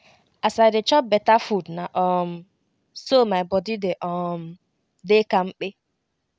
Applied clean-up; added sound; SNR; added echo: none; none; none; none.